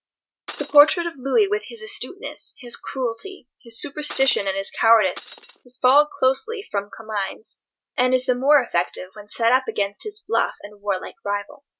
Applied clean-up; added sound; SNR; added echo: neural mask model RNNoise.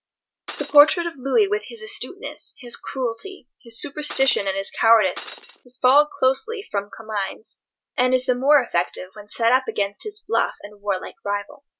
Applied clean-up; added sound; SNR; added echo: none; Shatter; 15 dB; none.